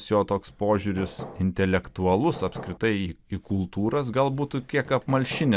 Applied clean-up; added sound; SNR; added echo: none; Hammer; 16 dB; none.